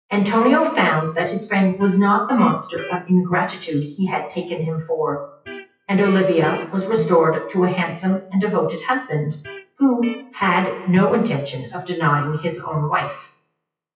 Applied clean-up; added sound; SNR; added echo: classical method WPE with log-MMSE.